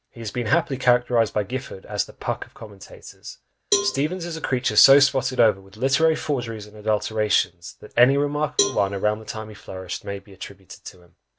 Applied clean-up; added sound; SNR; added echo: none; Cowbell; 9 dB; none.